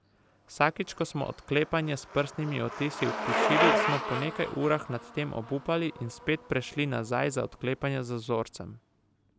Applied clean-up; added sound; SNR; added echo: none; Bicycle; 4 dB; none.